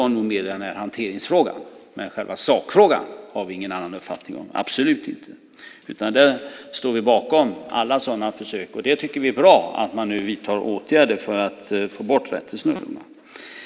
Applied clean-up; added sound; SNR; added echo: none; none; none; none.